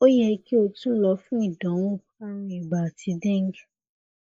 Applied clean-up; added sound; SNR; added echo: neural mask model Resemble Enhance denoiser.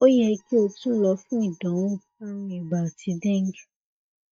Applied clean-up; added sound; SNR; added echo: neural mask model DeepFilterNet 3.